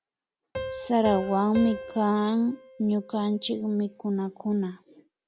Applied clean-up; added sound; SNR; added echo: none; Piano; 13 dB; none.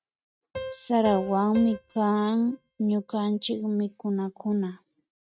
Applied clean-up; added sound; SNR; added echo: neural mask model RNNoise.